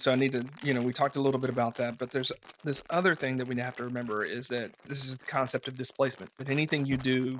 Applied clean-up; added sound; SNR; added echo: neural mask model RNNoise.